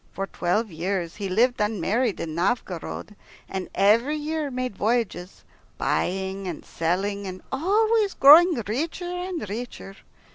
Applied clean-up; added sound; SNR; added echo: none; none; none; none.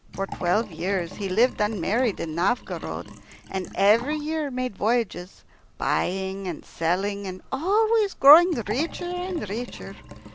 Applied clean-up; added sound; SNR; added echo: none; Liquid; 17 dB; none.